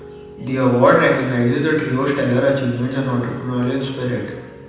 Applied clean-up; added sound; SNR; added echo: none; Piano; 19 dB; reverberation time 1.1 s.